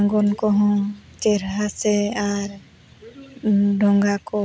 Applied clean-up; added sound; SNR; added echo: none; none; none; none.